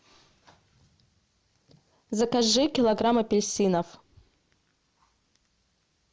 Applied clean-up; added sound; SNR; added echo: none; none; none; none.